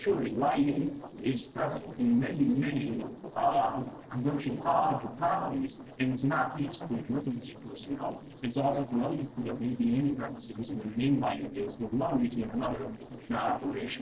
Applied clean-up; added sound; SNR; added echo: neural separator model SepFormer DNS4.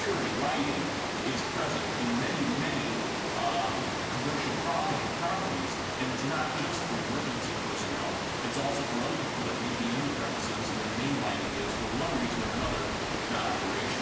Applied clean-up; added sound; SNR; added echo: none; Water; -1 dB; reverberation time 2.0 s.